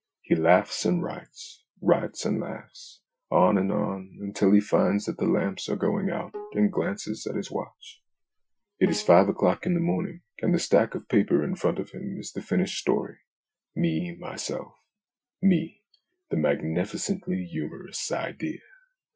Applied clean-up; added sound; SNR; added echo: classical method Wiener filter.